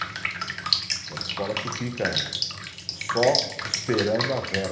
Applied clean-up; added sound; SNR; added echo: none; Drip; 0 dB; reverberation time 1.0 s.